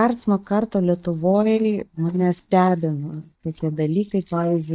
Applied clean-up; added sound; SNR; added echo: neural mask model DeepFilterNet 3.